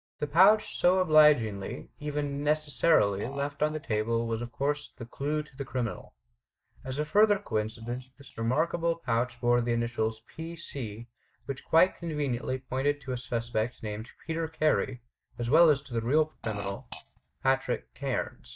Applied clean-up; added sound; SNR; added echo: neural mask model DeepFilterNet 3.